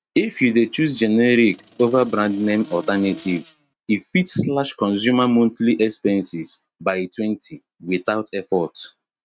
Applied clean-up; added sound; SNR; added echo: neural mask model RNNoise.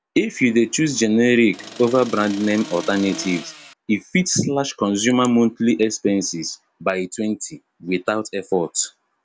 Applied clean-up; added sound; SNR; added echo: none; Accelerating, revving, vroom; 15 dB; none.